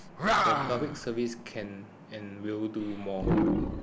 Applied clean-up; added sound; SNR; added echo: none; Animal; -4 dB; none.